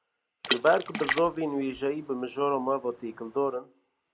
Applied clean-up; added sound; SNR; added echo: none; Water / Splash, splatter; 6 dB; none.